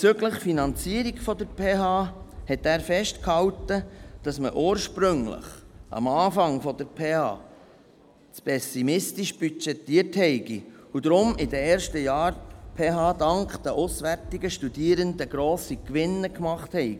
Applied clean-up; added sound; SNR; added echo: none; Thunder; 17 dB; none.